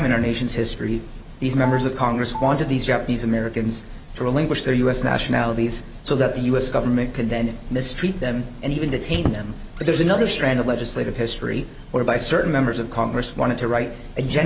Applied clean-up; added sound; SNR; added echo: none; Squeak; 11 dB; none.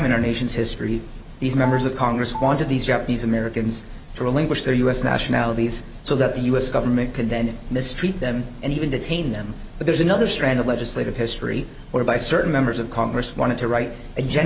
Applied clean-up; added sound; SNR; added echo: none; none; none; none.